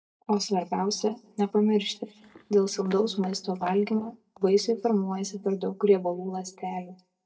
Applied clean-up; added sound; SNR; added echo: neural mask model DeepFilterNet 3.